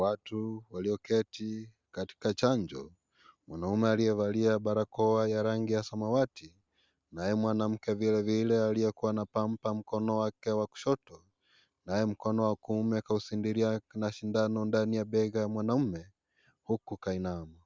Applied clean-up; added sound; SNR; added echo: none; none; none; none.